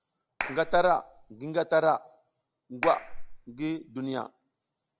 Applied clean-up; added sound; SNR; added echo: none; Clapping; 7 dB; none.